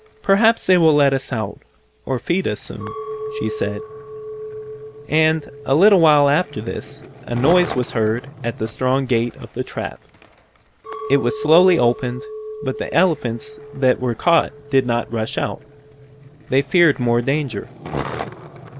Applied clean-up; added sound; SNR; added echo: none; Skateboard + Chink, clink; 13 dB; none.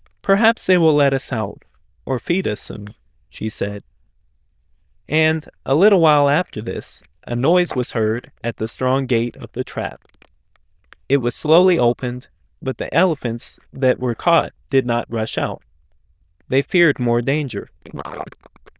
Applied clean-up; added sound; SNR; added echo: neural diffusion model UNIVERSE++.